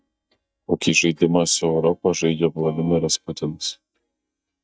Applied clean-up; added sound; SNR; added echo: neural mask model DeepFilterNet 3.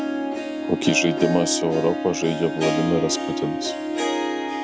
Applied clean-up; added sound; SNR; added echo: none; Harp; 1 dB; none.